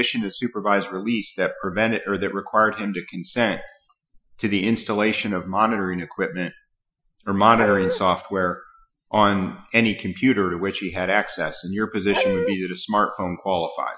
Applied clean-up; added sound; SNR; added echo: classical method Wiener filter.